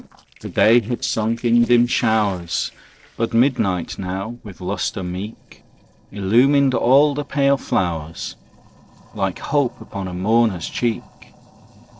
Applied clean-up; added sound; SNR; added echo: neural separator model SepFormer DNS4.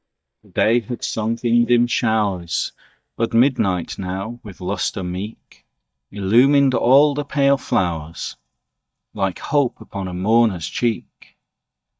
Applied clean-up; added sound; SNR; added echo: neural mask model DeepFilterNet 3.